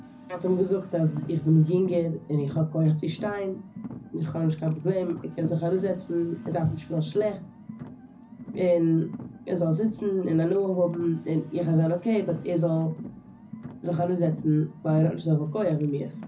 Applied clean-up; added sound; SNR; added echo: none; Car; 16 dB; reverberation time 0.4 s.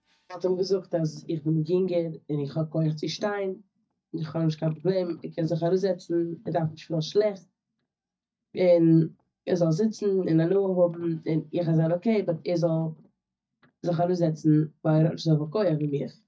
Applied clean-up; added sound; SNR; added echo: neural mask model DeepFilterNet 3.